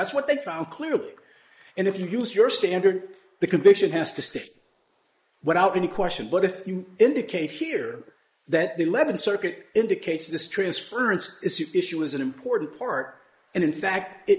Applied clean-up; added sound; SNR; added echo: neural mask model Resemble Enhance denoiser.